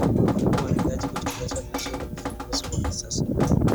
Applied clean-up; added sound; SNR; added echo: none; Drip; 8 dB; none.